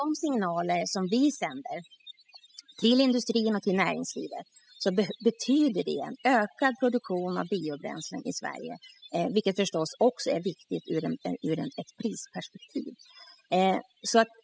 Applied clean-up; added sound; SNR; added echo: classical method spectral subtraction.